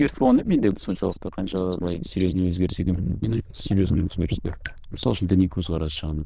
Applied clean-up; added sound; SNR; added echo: neural diffusion model UNIVERSE++.